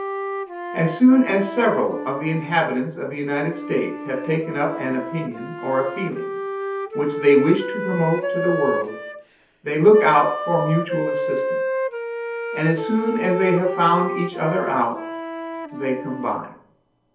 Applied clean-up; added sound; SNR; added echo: none; Wind instrument, woodwind instrument; 7 dB; reverberation time 0.5 s.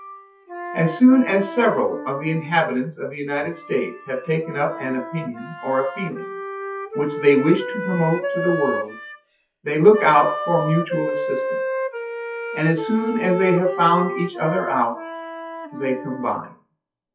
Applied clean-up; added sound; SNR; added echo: classical method WPE with log-MMSE.